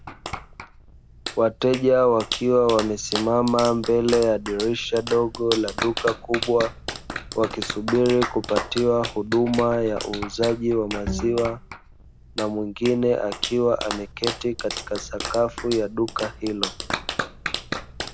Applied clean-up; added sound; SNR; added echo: none; Bowed string instrument + Clapping; 9 dB; none.